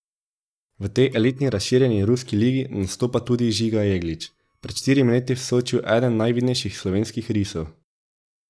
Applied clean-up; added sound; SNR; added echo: neural mask model DeepFilterNet 3.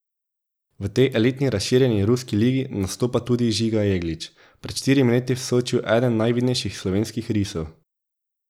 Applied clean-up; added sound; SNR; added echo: none; none; none; none.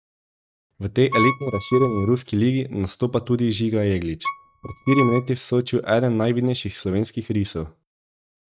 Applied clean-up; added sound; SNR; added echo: neural mask model RNNoise.